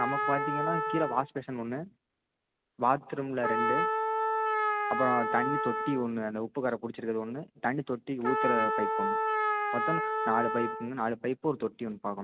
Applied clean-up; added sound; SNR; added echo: none; Trumpet; -1 dB; none.